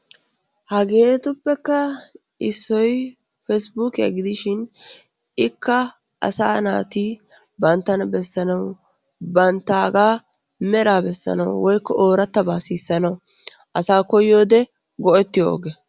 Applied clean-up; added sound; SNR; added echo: none; none; none; none.